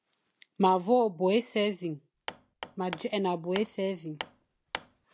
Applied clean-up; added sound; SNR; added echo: none; Hammer; 13 dB; none.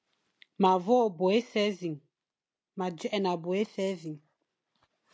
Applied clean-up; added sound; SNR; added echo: none; none; none; none.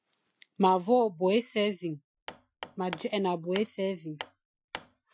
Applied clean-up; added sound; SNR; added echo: classical method Wiener filter.